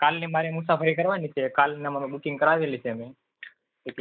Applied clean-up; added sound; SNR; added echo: neural mask model Resemble Enhance denoiser.